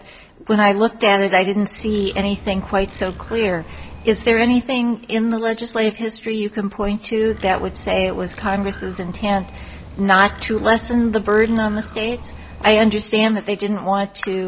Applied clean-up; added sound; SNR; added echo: none; Bird; 16 dB; none.